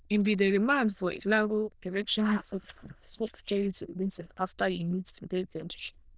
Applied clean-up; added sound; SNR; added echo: neural diffusion model UNIVERSE++.